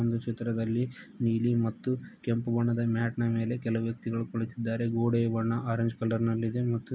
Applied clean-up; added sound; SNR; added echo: none; none; none; none.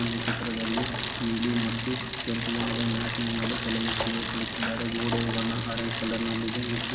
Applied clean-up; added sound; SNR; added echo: none; Bicycle; 3 dB; reverberation time 2.8 s.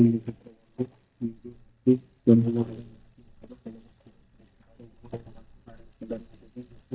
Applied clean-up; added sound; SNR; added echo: neural mask model DeepFilterNet 3.